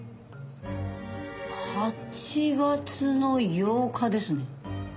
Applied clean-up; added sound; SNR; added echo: none; none; none; none.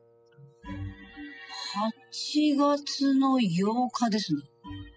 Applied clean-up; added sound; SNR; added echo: classical method spectral subtraction.